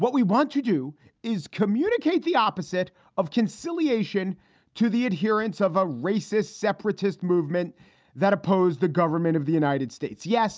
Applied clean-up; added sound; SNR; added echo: none; none; none; none.